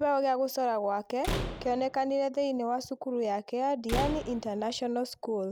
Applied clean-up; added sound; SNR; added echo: none; Slam; 8 dB; none.